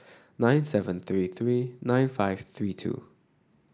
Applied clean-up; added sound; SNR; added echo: none; none; none; none.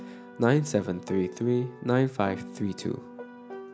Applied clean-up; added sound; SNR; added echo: none; Piano; 15 dB; none.